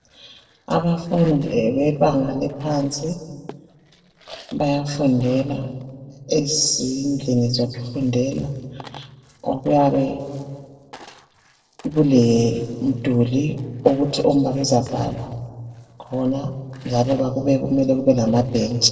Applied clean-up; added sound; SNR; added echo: neural separator model SepFormer DNS4.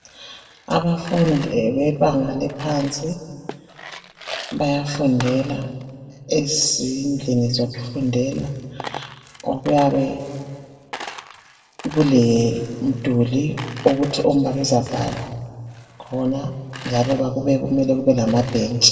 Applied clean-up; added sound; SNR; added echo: none; Coin (dropping); 18 dB; reverberation time 1.6 s.